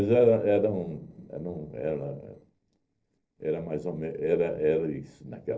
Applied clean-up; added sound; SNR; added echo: neural separator model SepFormer DNS4.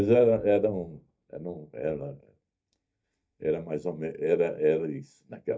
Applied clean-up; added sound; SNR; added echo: neural mask model DeepFilterNet 3.